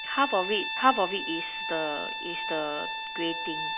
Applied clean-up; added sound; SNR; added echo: none; Bowed string instrument; 4 dB; none.